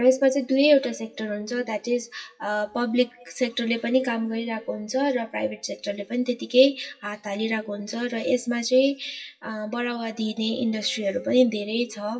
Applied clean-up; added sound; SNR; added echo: classical method WPE with log-MMSE.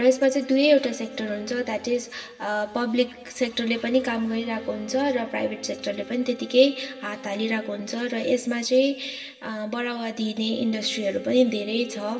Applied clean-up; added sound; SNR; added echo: none; Wind instrument, woodwind instrument; 19 dB; reverberation time 1.3 s.